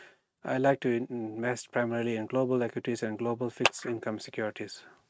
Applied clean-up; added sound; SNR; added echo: neural mask model RNNoise.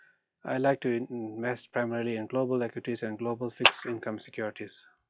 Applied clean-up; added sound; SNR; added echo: classical method log-MMSE.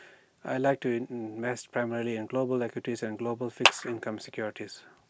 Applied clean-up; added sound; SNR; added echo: none; Clapping; -2 dB; none.